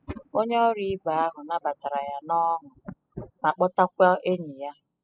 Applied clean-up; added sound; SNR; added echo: classical method spectral subtraction.